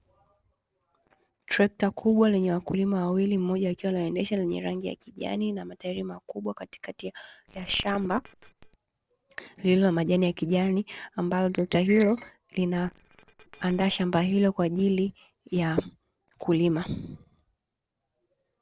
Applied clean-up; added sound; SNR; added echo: neural separator model SepFormer DNS4.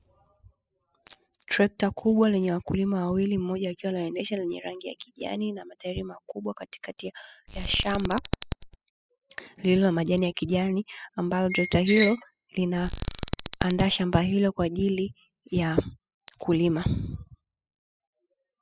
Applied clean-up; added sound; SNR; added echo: classical method spectral subtraction.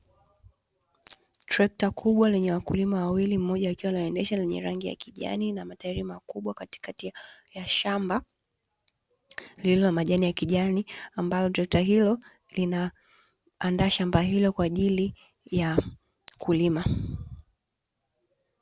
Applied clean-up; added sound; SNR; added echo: none; none; none; none.